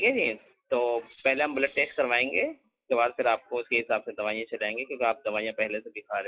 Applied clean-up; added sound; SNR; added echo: classical method log-MMSE.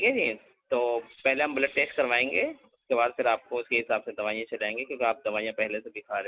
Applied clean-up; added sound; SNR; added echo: none; Tambourine; 12 dB; none.